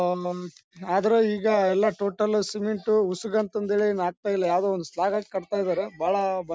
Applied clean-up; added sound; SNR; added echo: none; none; none; none.